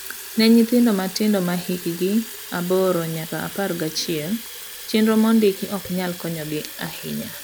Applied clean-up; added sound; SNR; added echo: none; Fill (with liquid) / Water tap, faucet; 14 dB; none.